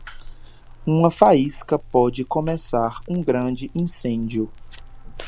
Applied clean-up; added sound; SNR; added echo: none; Crackle; 15 dB; none.